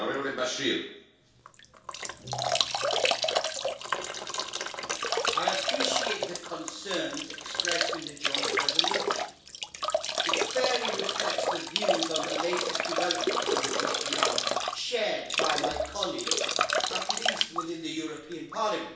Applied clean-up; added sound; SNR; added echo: none; Drip / Trickle, dribble / Bathtub (filling or washing); -5 dB; reverberation time 0.6 s.